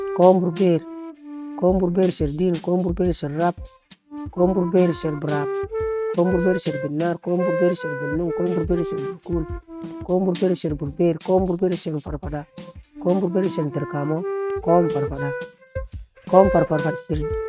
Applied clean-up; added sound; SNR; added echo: neural mask model RNNoise.